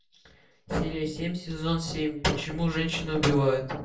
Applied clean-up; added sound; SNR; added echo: none; none; none; reverberation time 0.3 s.